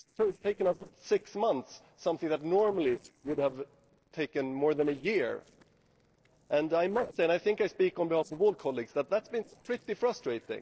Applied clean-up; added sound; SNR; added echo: neural separator model SepFormer DNS4.